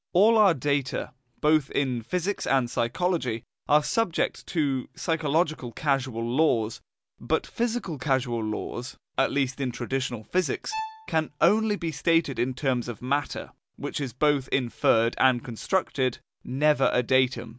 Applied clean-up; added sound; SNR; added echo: none; Bowed string instrument; 12 dB; none.